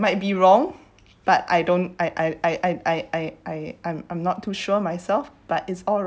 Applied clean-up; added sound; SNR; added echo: none; none; none; none.